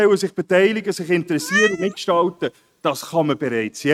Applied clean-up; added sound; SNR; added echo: neural mask model RNNoise.